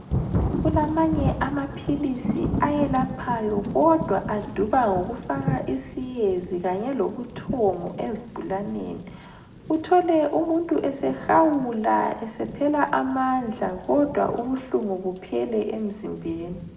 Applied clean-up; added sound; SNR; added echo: none; Thunder / Rain; 8 dB; reverberation time 0.8 s.